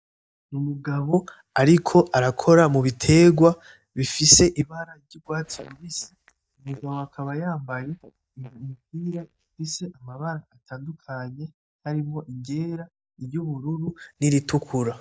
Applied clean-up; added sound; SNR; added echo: neural mask model DeepFilterNet 3.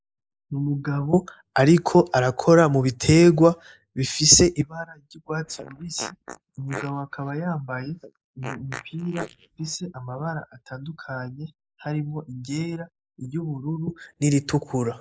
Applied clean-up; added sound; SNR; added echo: neural mask model Resemble Enhance denoiser.